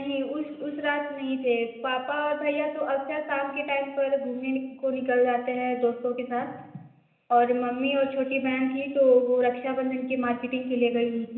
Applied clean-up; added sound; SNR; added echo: none; none; none; reverberation time 0.9 s.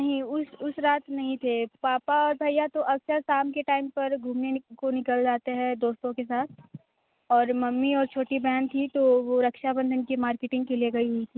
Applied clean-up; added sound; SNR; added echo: none; none; none; none.